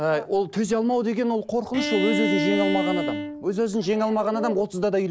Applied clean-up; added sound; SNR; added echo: none; Bowed string instrument; 3 dB; none.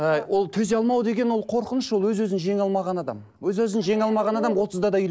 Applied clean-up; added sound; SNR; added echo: none; none; none; none.